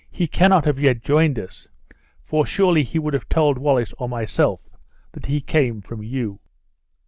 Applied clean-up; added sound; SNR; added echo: none; none; none; none.